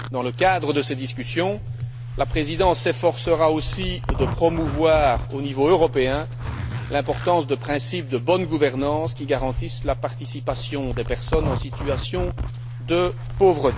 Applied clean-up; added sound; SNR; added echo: none; Zipper (clothing); 6 dB; none.